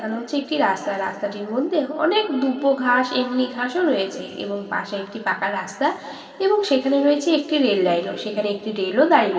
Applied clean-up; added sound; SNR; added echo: none; none; none; reverberation time 2.5 s.